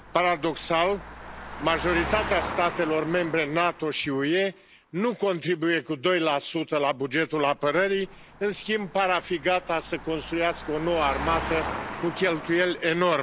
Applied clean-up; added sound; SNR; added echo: none; Engine; 12 dB; none.